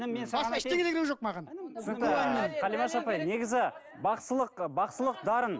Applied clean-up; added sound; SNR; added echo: none; none; none; none.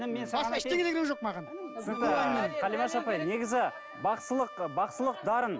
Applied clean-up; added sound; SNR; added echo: none; Wind instrument, woodwind instrument; 14 dB; none.